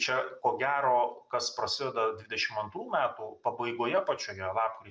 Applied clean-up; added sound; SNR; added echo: none; none; none; none.